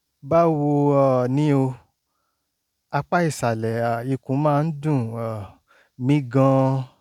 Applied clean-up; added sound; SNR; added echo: none; none; none; none.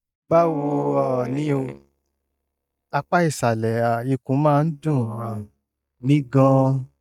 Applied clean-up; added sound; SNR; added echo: neural mask model DeepFilterNet 3.